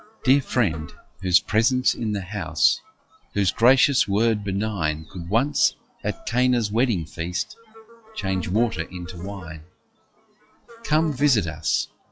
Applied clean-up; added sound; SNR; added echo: classical method log-MMSE.